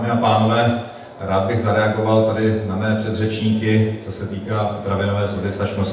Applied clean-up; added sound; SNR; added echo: none; none; none; reverberation time 0.8 s.